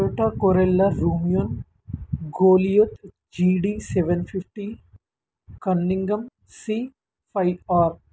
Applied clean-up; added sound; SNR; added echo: none; none; none; none.